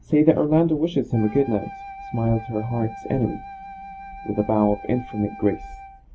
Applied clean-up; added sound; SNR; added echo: none; Wind instrument, woodwind instrument; 16 dB; reverberation time 0.2 s.